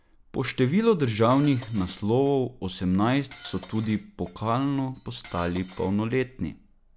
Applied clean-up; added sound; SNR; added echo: none; Cutlery, silverware; 19 dB; none.